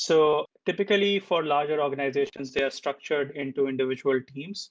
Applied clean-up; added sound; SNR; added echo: none; none; none; none.